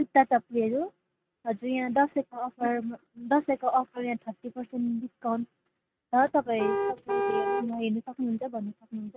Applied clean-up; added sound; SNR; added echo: neural mask model RNNoise.